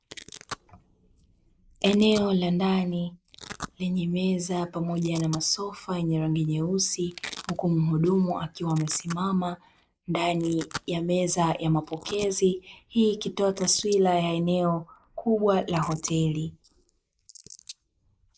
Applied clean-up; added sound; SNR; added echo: neural mask model Resemble Enhance denoiser.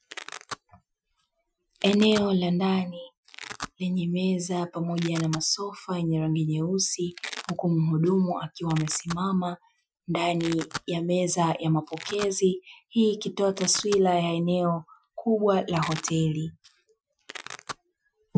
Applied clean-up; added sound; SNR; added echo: classical method Wiener filter.